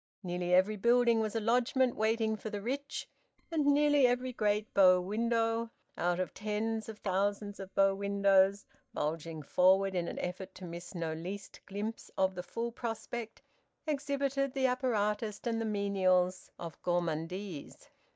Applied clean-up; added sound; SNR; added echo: neural mask model DeepFilterNet 3.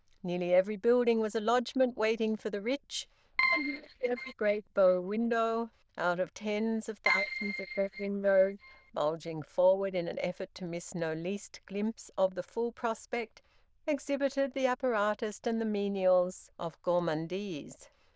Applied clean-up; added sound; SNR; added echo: neural diffusion model UNIVERSE++.